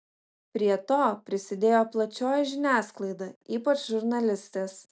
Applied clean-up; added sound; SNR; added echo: none; none; none; none.